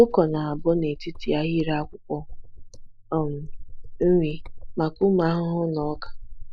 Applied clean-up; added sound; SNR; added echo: neural mask model Resemble Enhance denoiser.